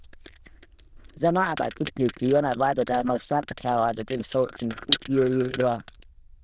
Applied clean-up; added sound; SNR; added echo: neural diffusion model UNIVERSE++.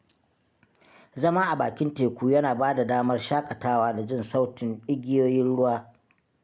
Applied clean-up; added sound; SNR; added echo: none; none; none; none.